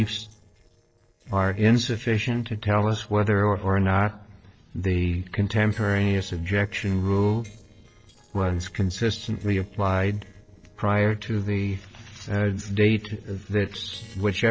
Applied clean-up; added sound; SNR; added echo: neural separator model SepFormer DNS4.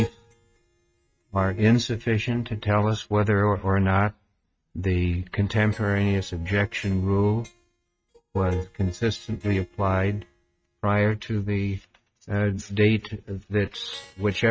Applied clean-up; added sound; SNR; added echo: neural mask model RNNoise.